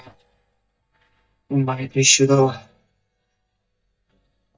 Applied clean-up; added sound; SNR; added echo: neural mask model DeepFilterNet 3.